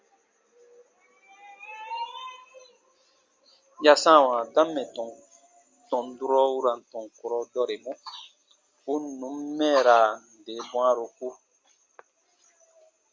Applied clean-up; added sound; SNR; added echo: none; none; none; none.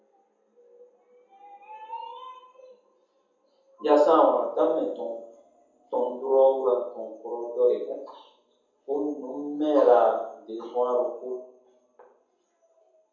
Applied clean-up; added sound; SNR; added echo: none; none; none; reverberation time 0.7 s.